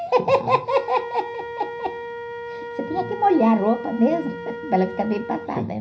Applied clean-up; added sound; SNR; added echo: none; Wind instrument, woodwind instrument; 11 dB; reverberation time 0.4 s.